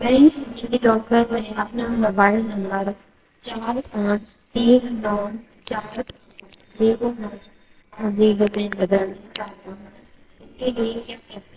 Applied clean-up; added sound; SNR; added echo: neural separator model SepFormer WHAMR!.